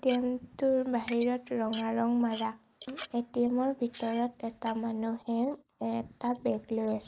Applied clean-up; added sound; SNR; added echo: neural mask model Resemble Enhance denoiser.